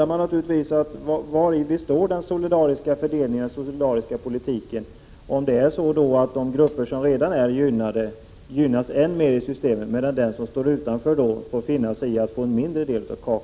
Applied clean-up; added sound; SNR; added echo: none; none; none; none.